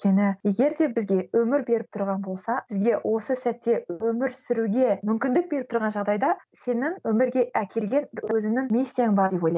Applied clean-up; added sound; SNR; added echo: none; none; none; none.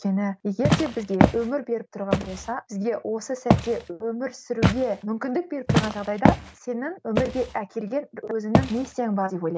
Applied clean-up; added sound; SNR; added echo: none; Walk, footsteps; -1 dB; none.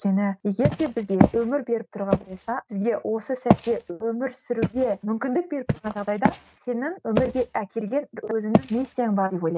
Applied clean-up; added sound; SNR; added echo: neural mask model RNNoise.